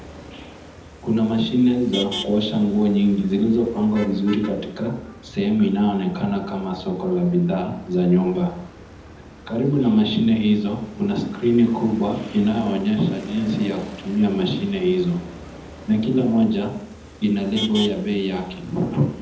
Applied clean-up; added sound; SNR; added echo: none; Motor vehicle (road); 17 dB; reverberation time 0.8 s.